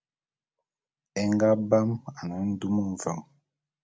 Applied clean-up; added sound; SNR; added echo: none; none; none; none.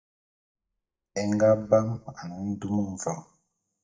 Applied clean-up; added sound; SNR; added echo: neural mask model DeepFilterNet 3.